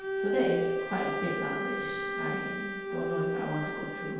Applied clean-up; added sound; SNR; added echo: none; Bowed string instrument; -1 dB; reverberation time 1.2 s.